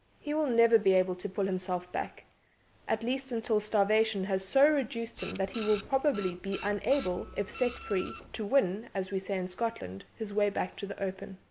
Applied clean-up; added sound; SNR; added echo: none; Printer; 9 dB; none.